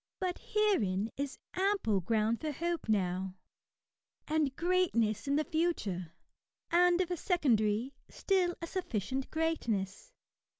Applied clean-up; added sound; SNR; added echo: none; none; none; none.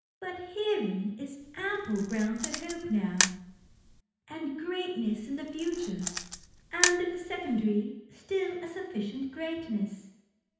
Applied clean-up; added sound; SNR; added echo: none; Camera; 2 dB; reverberation time 0.9 s.